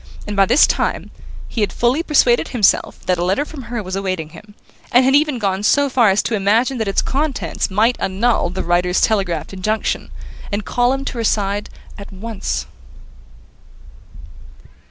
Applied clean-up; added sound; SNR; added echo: none; Purr; 7 dB; none.